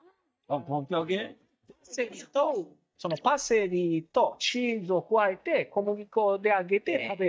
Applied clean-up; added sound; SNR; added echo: neural mask model DeepFilterNet 3.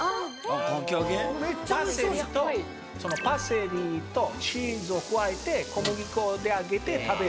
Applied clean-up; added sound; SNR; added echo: none; Snare drum; 12 dB; none.